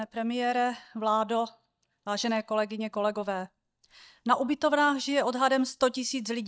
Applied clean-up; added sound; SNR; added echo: neural mask model DeepFilterNet 3.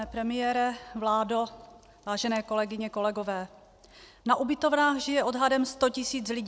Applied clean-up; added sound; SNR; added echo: none; none; none; none.